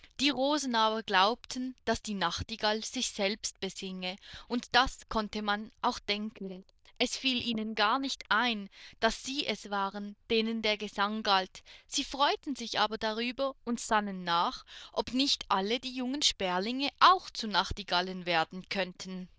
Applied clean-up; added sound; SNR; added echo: neural diffusion model UNIVERSE++.